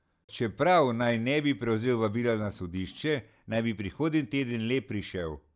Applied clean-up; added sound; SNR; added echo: none; none; none; none.